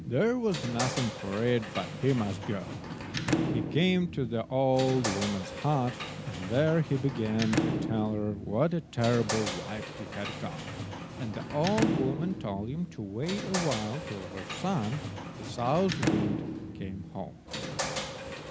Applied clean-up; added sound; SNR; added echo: none; Sliding door / Slam; 4 dB; none.